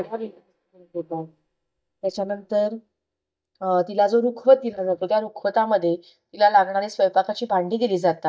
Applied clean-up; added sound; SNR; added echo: neural mask model DeepFilterNet 3.